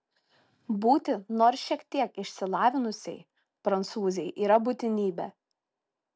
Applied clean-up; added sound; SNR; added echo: none; none; none; none.